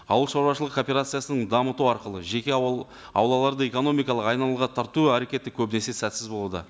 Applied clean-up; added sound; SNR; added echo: none; none; none; none.